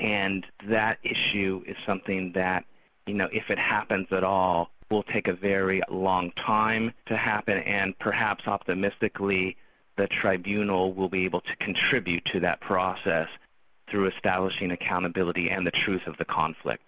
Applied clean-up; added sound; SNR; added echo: none; none; none; none.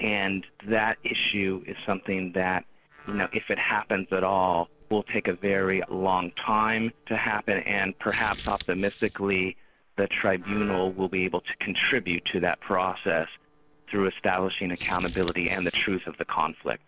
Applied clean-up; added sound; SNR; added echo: neural separator model SepFormer DNS4.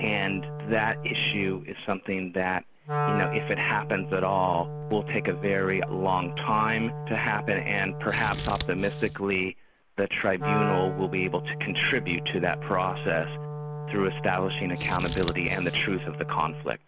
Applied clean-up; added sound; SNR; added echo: none; Wind instrument, woodwind instrument + Scissors; 6 dB; none.